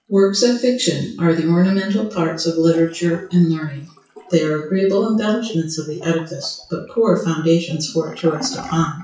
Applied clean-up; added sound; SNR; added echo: classical method WPE with log-MMSE.